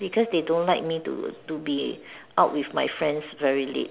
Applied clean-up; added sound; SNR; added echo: none; none; none; none.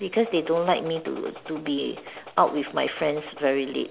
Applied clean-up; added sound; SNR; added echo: none; Gunshot, gunfire; 18 dB; none.